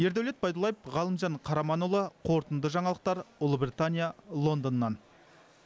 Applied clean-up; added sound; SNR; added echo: none; none; none; none.